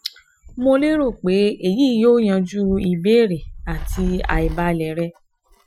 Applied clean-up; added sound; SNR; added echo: classical method Wiener filter.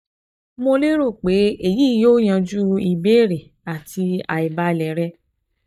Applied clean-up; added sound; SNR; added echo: neural mask model DeepFilterNet 3.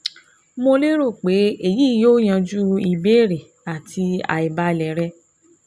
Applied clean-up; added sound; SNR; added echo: none; none; none; none.